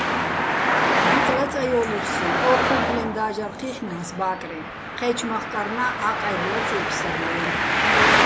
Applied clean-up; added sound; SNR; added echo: none; Traffic noise, roadway noise; -5 dB; none.